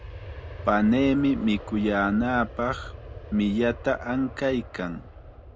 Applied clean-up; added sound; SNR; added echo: none; Aircraft; 13 dB; none.